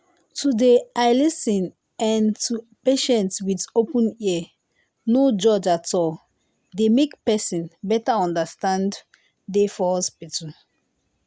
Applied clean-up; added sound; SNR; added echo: none; none; none; none.